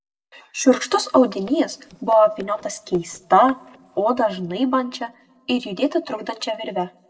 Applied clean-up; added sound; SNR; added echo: neural separator model SepFormer DNS4.